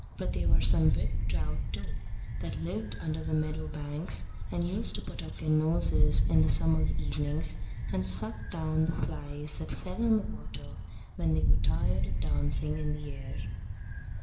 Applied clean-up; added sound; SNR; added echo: none; Wind; -4 dB; reverberation time 1.1 s.